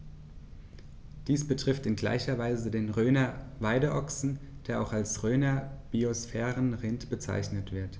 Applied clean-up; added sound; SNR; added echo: none; none; none; none.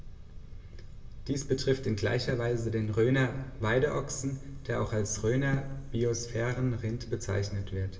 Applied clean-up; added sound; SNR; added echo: none; Raindrop / Drip; 16 dB; reverberation time 2.9 s.